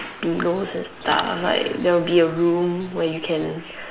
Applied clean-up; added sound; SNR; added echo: neural mask model Resemble Enhance denoiser.